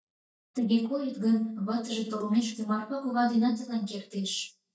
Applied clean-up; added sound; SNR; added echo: neural mask model DeepFilterNet 3.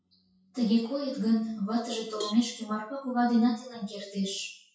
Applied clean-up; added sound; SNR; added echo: classical method WPE with log-MMSE.